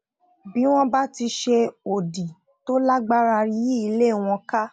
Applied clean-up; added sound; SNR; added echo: none; none; none; none.